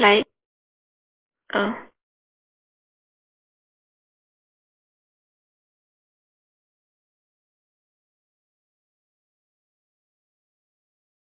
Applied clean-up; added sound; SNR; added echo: neural mask model Resemble Enhance denoiser.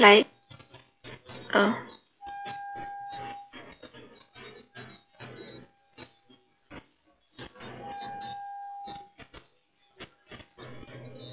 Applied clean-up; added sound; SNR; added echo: classical method log-MMSE.